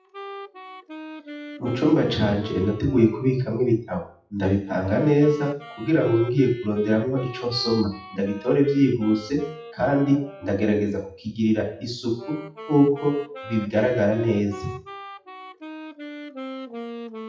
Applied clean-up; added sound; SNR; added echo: classical method WPE with log-MMSE.